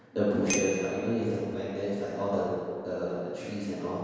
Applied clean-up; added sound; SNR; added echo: none; Bicycle bell; 11 dB; reverberation time 1.9 s.